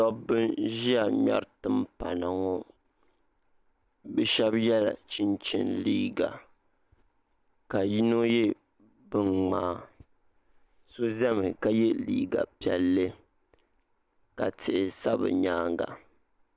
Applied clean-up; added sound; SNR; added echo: none; none; none; none.